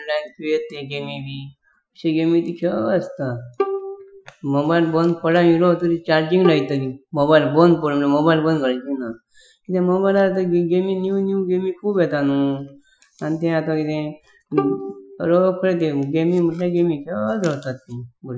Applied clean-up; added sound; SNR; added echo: classical method Wiener filter.